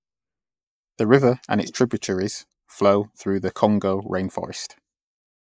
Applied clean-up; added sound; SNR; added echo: neural mask model Resemble Enhance denoiser.